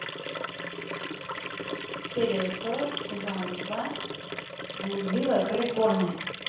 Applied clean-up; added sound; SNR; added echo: none; Liquid; 4 dB; reverberation time 0.6 s.